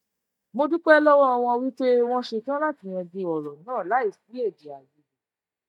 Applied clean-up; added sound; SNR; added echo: neural mask model DeepFilterNet 3.